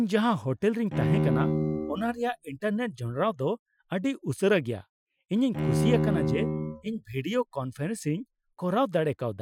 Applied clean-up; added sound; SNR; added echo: classical method Wiener filter.